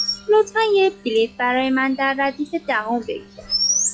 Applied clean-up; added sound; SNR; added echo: classical method log-MMSE.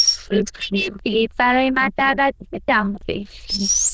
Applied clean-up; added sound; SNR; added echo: neural diffusion model UNIVERSE++.